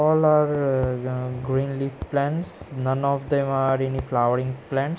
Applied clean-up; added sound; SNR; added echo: none; none; none; none.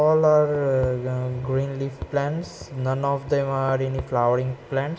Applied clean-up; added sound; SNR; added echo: none; none; none; reverberation time 1.0 s.